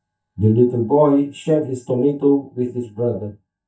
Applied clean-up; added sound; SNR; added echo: neural mask model DeepFilterNet 3.